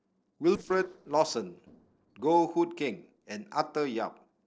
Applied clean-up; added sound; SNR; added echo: neural separator model SepFormer DNS4.